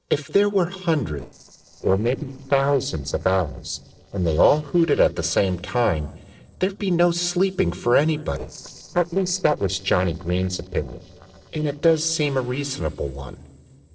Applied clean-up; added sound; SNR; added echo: neural separator model SepFormer DNS4.